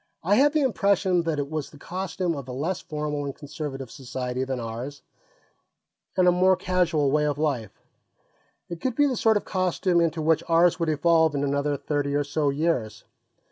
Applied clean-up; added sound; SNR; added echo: none; none; none; none.